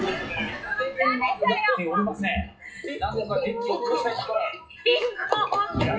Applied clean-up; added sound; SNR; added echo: classical method WPE with log-MMSE.